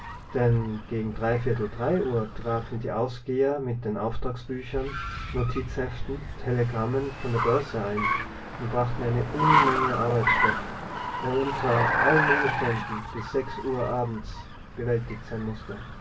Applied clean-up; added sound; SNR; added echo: none; Car; 2 dB; reverberation time 0.2 s.